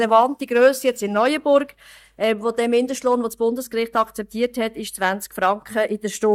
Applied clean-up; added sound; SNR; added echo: neural mask model DeepFilterNet 3.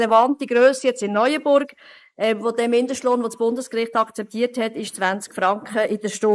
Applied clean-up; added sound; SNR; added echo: neural mask model Resemble Enhance denoiser.